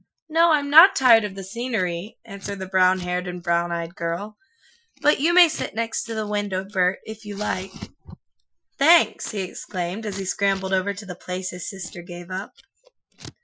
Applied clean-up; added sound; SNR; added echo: classical method Wiener filter.